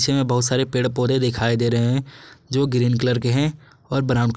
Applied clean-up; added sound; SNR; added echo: none; none; none; none.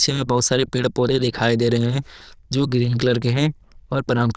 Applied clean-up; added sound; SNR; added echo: neural diffusion model UNIVERSE++.